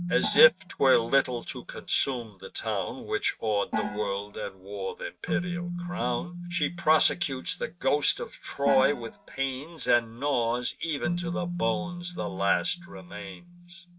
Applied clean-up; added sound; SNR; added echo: neural mask model RNNoise.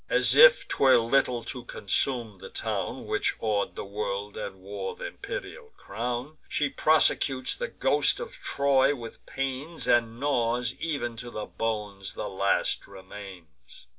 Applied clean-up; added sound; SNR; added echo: none; none; none; none.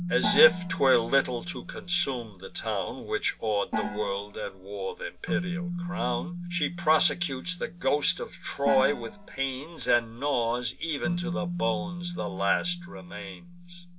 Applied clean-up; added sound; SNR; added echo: none; Gong + Keyboard (musical); 7 dB; none.